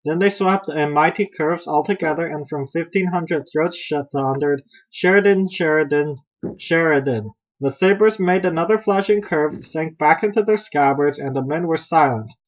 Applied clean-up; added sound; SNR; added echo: neural mask model Resemble Enhance denoiser.